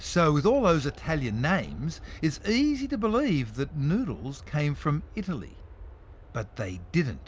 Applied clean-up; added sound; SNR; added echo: none; Aircraft; 16 dB; none.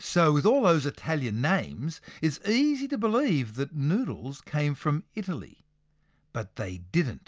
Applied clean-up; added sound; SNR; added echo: none; none; none; none.